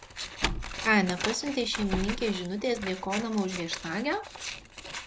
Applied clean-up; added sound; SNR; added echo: none; Slam + Scissors; 6 dB; none.